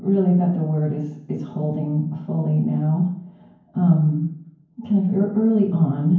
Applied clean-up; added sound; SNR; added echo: none; none; none; reverberation time 0.9 s.